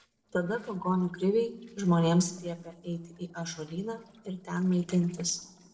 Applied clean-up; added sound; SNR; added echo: neural separator model SepFormer DNS4.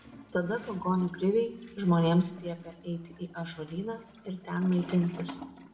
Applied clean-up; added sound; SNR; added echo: none; Toilet flush; 19 dB; reverberation time 0.7 s.